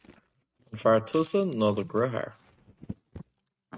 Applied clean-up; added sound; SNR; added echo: neural mask model RNNoise.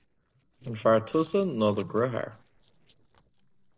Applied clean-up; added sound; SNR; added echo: neural separator model SepFormer DNS4.